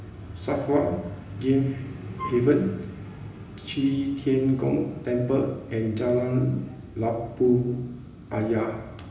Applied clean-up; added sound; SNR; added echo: none; Wind instrument, woodwind instrument; 12 dB; reverberation time 1.0 s.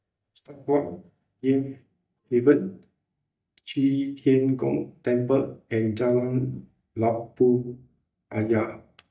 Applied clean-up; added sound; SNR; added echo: neural mask model DeepFilterNet 3.